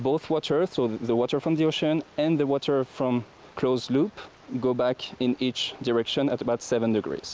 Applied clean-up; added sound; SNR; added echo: none; none; none; none.